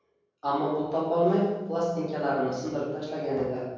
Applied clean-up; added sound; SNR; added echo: none; none; none; reverberation time 1.3 s.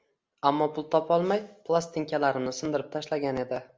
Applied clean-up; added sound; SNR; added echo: none; none; none; none.